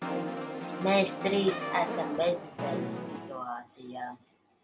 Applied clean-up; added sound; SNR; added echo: none; Brass instrument; 4 dB; none.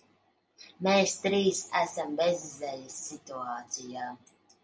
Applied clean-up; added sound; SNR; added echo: none; none; none; none.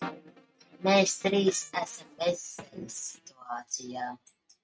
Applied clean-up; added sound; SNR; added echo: neural mask model RNNoise.